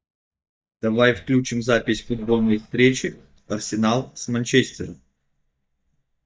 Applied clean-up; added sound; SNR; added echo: neural mask model DeepFilterNet 3.